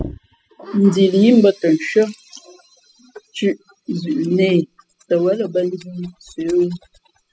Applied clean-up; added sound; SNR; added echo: classical method spectral subtraction.